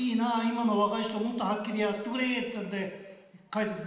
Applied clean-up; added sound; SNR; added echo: none; none; none; reverberation time 1.1 s.